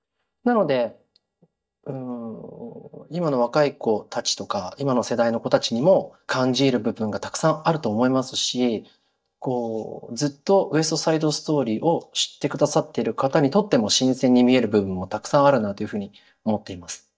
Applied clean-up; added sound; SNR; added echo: neural mask model DeepFilterNet 3.